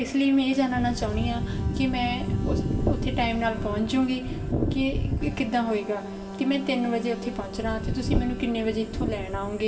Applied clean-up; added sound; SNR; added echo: none; Alarm; 12 dB; reverberation time 0.7 s.